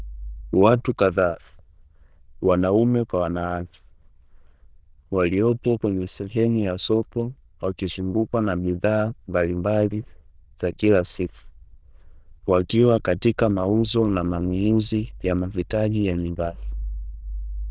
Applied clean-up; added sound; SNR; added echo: neural diffusion model UNIVERSE++.